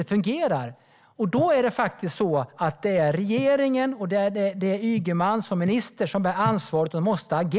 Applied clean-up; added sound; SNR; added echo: none; none; none; none.